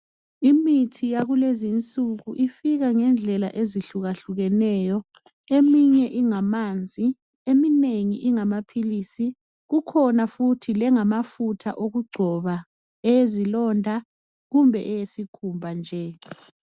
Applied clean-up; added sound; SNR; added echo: none; none; none; none.